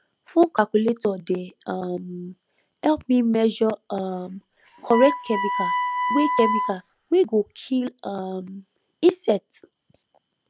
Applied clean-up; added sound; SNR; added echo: none; Wind instrument, woodwind instrument; 3 dB; none.